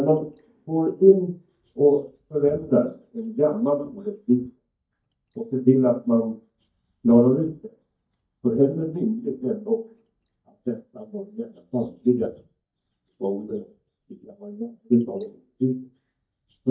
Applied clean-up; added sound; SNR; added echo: neural mask model DeepFilterNet 3.